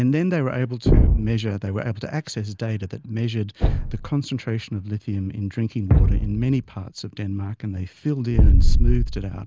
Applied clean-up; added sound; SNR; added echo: none; Thump, thud; -3 dB; none.